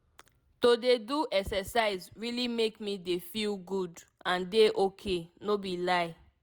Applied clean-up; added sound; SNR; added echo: none; none; none; none.